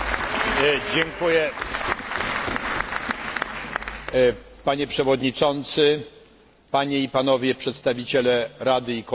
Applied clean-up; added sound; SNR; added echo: none; none; none; none.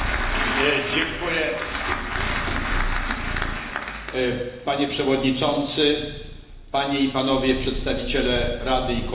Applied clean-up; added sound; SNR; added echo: none; Purr; 8 dB; reverberation time 1.0 s.